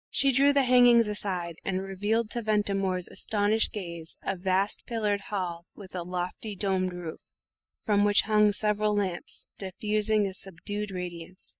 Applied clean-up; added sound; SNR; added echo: neural mask model DeepFilterNet 3.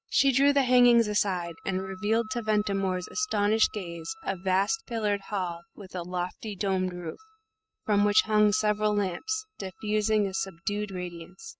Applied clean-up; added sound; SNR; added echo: neural mask model RNNoise.